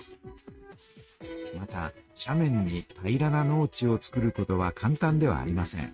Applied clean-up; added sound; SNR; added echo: neural mask model RNNoise.